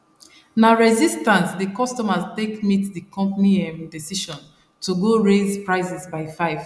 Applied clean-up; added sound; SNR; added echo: none; none; none; none.